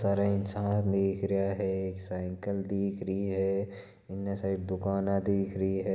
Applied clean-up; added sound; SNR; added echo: none; none; none; none.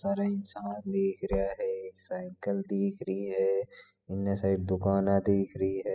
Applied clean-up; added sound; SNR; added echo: classical method spectral subtraction.